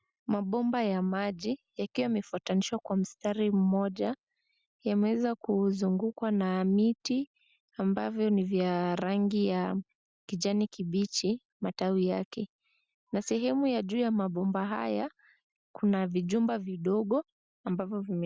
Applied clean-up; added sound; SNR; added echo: none; none; none; none.